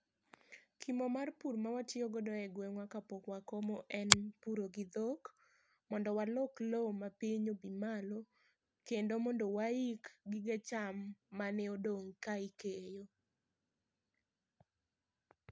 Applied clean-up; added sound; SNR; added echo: none; Finger snapping; -4 dB; none.